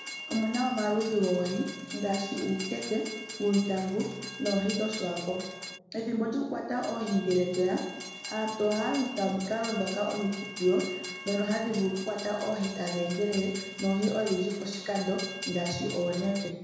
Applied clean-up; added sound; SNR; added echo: none; Train; 11 dB; reverberation time 1.0 s.